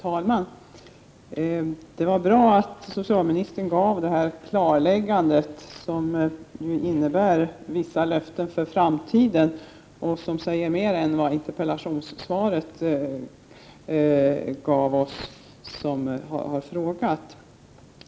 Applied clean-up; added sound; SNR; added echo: none; none; none; none.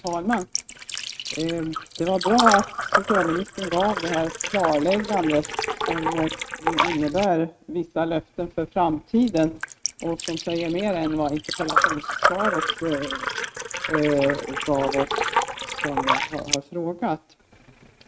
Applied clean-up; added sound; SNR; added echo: neural mask model RNNoise.